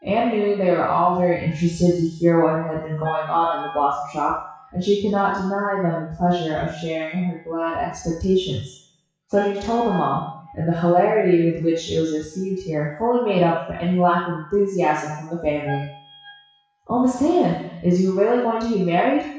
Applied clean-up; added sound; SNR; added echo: classical method WPE with log-MMSE.